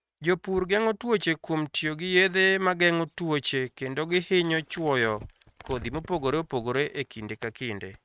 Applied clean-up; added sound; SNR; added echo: neural mask model RNNoise.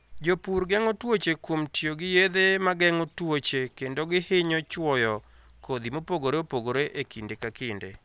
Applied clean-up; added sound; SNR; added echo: none; none; none; none.